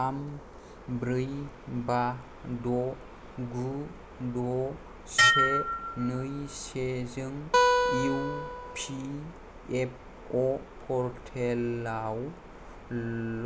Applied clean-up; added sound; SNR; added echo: none; Dishes, pots, and pans + Acoustic guitar; -5 dB; none.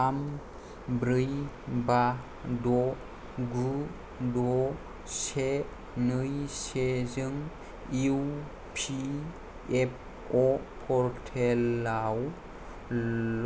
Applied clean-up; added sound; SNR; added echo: none; none; none; none.